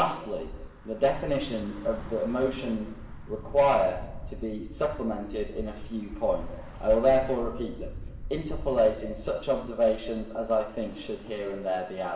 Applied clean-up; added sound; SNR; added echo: none; Traffic noise, roadway noise / Bus; 11 dB; reverberation time 0.9 s.